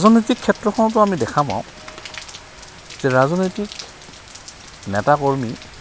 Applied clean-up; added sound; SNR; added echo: none; Rain; 18 dB; none.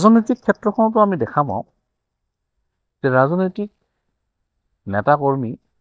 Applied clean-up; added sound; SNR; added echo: neural mask model DeepFilterNet 3.